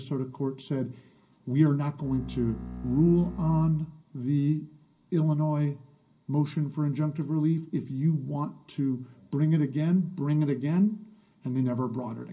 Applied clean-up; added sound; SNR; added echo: none; Bowed string instrument; 12 dB; reverberation time 0.3 s.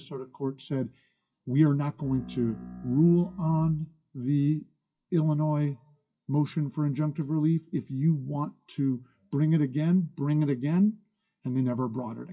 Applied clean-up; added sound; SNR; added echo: classical method WPE with log-MMSE.